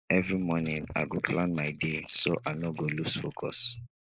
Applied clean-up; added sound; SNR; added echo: neural mask model Resemble Enhance denoiser.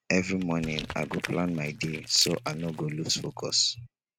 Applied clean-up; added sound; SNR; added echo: neural mask model RNNoise.